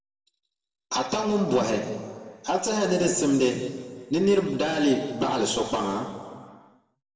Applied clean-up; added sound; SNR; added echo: none; none; none; reverberation time 1.6 s.